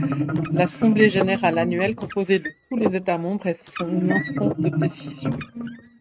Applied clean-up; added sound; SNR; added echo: neural mask model RNNoise.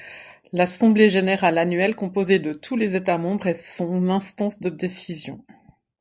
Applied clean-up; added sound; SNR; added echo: none; none; none; none.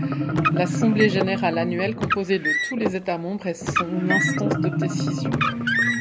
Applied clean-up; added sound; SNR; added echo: none; Car + Marimba, xylophone; -2 dB; none.